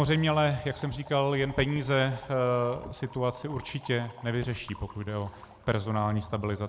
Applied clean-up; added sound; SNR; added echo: none; Motor vehicle (road) + Fill (with liquid) / Trickle, dribble; 19 dB; none.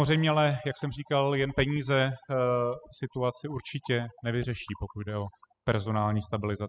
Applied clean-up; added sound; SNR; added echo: classical method spectral subtraction.